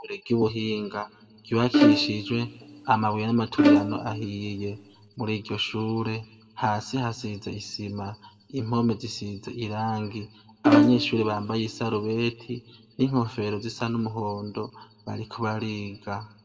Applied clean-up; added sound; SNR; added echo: none; Bowed string instrument; -4 dB; reverberation time 0.8 s.